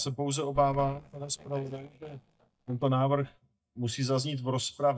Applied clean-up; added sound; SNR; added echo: neural mask model DeepFilterNet 3.